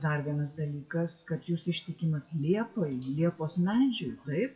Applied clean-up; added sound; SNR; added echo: classical method WPE with log-MMSE.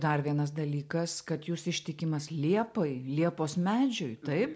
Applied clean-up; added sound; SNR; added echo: none; none; none; none.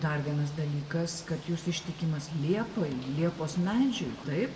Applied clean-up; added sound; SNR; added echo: none; Ocean / Boat, Water vehicle; 17 dB; reverberation time 1.1 s.